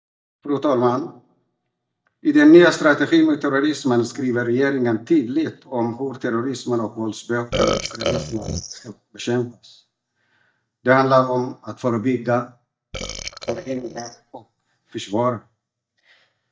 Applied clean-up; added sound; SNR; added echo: neural mask model DeepFilterNet 3.